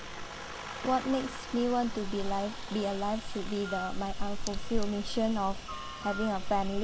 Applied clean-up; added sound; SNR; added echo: none; Aircraft + Wind instrument, woodwind instrument; 12 dB; none.